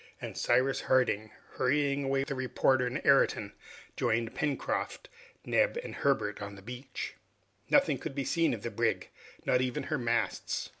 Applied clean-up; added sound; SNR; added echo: none; none; none; none.